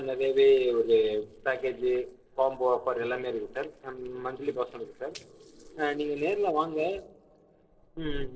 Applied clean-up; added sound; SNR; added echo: neural separator model SepFormer DNS4.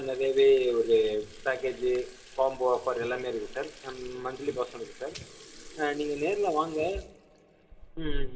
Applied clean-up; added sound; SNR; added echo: none; Sink (filling or washing) / Water tap, faucet; 10 dB; reverberation time 2.2 s.